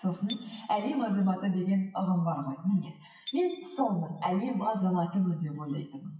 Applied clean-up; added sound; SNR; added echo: classical method WPE with log-MMSE.